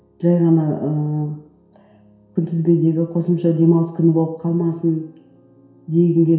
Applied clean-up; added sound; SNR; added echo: none; none; none; reverberation time 0.7 s.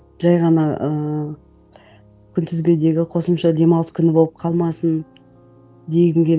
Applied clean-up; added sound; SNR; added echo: none; none; none; none.